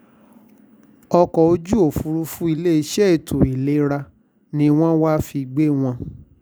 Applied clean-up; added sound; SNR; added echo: none; none; none; none.